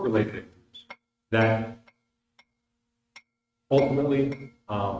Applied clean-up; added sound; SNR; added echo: neural mask model RNNoise.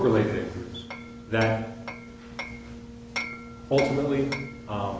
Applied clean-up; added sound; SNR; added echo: none; Hammer; 12 dB; none.